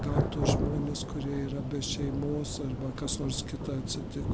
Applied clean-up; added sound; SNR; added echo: none; Thunder / Rain; -2 dB; none.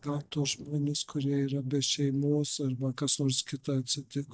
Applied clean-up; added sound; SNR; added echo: neural mask model DeepFilterNet 3.